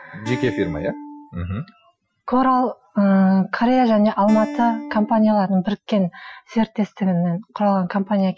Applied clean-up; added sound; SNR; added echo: classical method Wiener filter.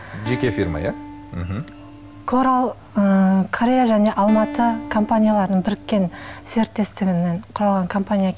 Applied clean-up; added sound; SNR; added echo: none; Acoustic guitar; 16 dB; none.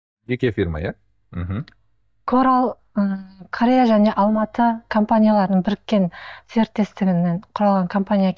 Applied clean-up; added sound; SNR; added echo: neural mask model DeepFilterNet 3.